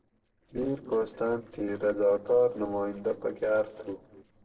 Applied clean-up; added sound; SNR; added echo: neural separator model SepFormer DNS4.